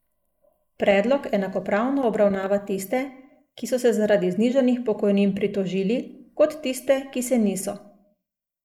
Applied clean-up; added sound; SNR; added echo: neural mask model Resemble Enhance denoiser.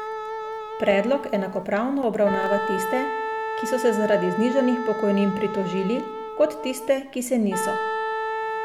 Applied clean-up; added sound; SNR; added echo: none; Wind instrument, woodwind instrument; 5 dB; none.